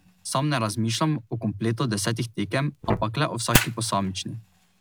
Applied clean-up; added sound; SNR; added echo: none; Fire; 6 dB; none.